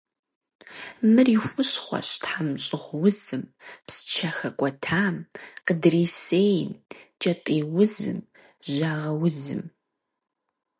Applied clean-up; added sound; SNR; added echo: none; none; none; none.